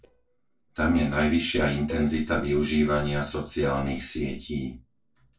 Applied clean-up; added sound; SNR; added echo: neural separator model SepFormer DNS4.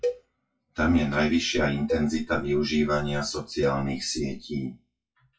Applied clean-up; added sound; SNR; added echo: classical method WPE with log-MMSE.